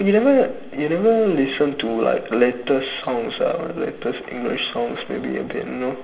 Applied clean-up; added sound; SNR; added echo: none; none; none; reverberation time 2.7 s.